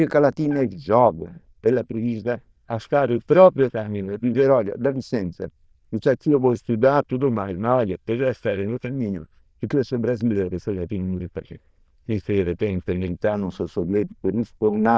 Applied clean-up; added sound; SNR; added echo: neural diffusion model UNIVERSE++.